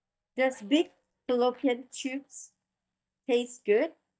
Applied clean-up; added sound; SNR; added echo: neural mask model DeepFilterNet 3.